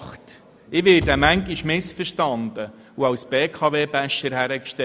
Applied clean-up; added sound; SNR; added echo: none; Bass drum / Thump, thud; 11 dB; none.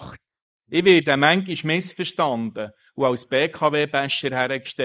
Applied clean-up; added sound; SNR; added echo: neural mask model Resemble Enhance denoiser.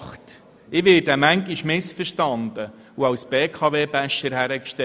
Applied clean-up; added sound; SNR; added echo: none; none; none; none.